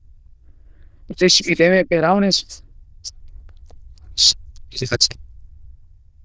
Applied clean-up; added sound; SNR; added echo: neural diffusion model UNIVERSE++.